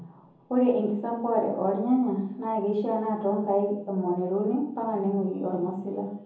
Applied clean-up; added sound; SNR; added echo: none; none; none; reverberation time 0.7 s.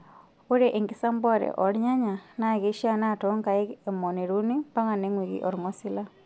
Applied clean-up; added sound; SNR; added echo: none; none; none; none.